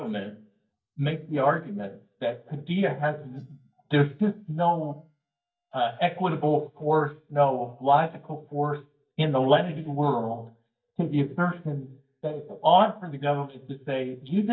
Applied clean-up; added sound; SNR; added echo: neural mask model DeepFilterNet 3.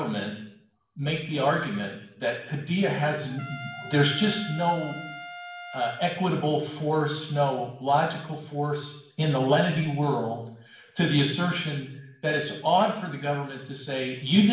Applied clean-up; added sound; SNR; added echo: none; Trumpet; 14 dB; reverberation time 0.7 s.